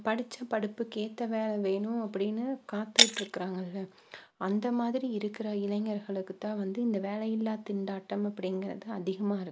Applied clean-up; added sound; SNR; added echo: neural mask model Resemble Enhance denoiser.